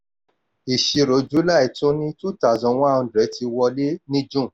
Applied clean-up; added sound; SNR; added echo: none; none; none; none.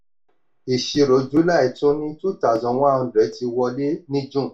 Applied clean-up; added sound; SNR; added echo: none; none; none; reverberation time 0.2 s.